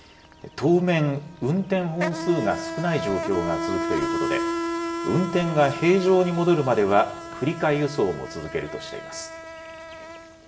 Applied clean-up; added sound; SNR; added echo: none; Insect; 7 dB; reverberation time 1.0 s.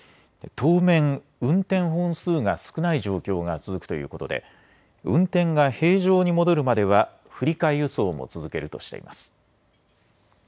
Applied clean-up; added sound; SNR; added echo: none; none; none; none.